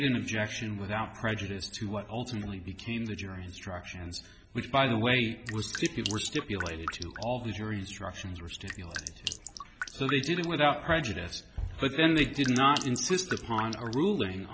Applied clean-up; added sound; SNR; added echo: none; Drip; 10 dB; none.